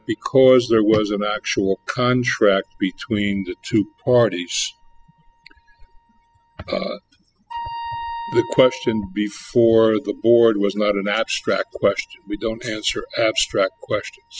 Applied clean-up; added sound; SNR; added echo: classical method spectral subtraction.